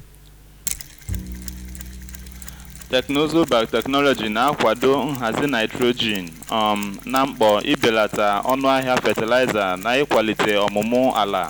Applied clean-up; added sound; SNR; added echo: none; Bowed string instrument + Mechanisms; 16 dB; none.